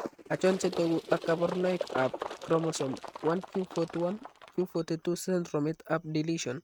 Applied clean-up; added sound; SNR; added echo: neural mask model RNNoise.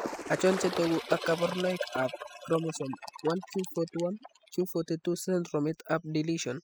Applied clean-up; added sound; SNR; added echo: classical method spectral subtraction.